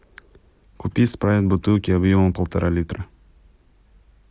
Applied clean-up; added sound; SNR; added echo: none; none; none; none.